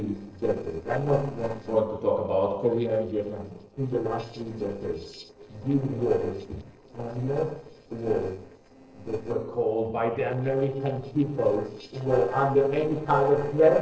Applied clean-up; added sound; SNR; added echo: neural separator model SepFormer DNS4.